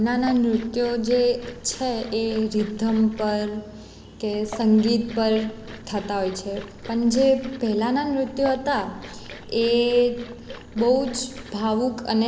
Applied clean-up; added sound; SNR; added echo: none; Liquid; 18 dB; none.